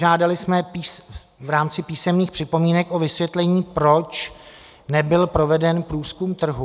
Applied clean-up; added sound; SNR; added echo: none; none; none; none.